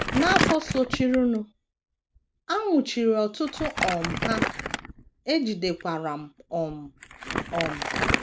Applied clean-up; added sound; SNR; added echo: none; Crumpling, crinkling; 3 dB; none.